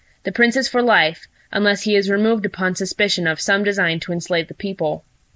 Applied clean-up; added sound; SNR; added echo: none; none; none; none.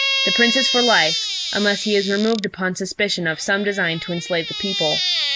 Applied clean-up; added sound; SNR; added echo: none; Squeak; 2 dB; none.